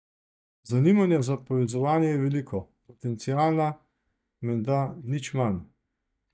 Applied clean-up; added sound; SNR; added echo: neural mask model DeepFilterNet 3.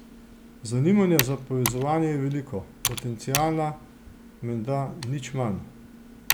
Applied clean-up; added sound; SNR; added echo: none; Computer keyboard; 8 dB; none.